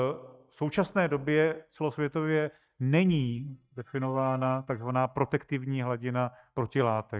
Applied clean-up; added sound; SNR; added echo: neural mask model DeepFilterNet 3.